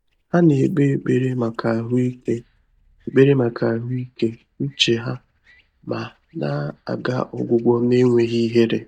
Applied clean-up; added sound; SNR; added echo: neural mask model DeepFilterNet 3.